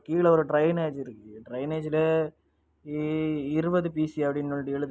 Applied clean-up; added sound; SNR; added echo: none; none; none; none.